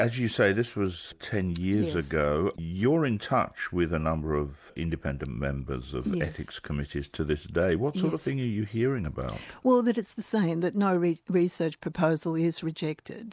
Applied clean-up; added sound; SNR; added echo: none; none; none; none.